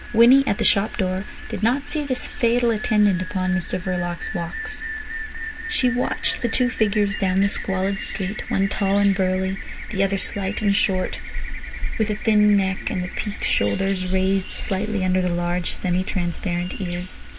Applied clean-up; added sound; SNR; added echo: none; Rain; 14 dB; none.